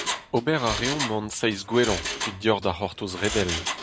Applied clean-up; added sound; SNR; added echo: none; Mechanisms; 6 dB; none.